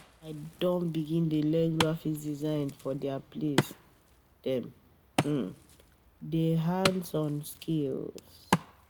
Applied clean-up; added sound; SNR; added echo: none; Wood; 6 dB; none.